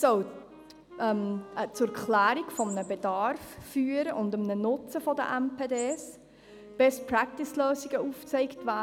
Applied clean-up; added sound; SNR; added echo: none; Wind instrument, woodwind instrument + Chirp, tweet; 19 dB; none.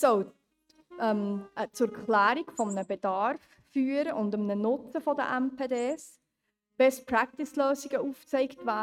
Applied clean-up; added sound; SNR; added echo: neural mask model RNNoise.